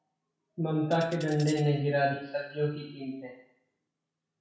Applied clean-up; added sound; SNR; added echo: none; Tambourine; 17 dB; reverberation time 0.7 s.